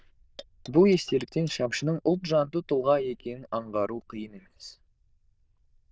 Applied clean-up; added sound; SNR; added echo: neural diffusion model UNIVERSE++.